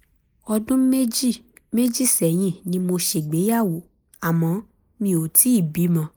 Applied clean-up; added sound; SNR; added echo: neural mask model Resemble Enhance denoiser.